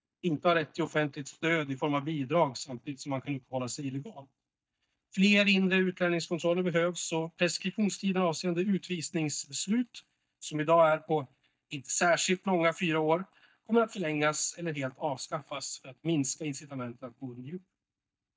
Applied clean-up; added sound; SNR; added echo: neural mask model DeepFilterNet 3.